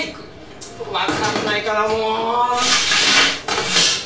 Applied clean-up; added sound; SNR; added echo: none; none; none; reverberation time 0.4 s.